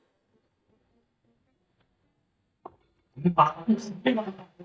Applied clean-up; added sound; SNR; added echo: neural mask model DeepFilterNet 3.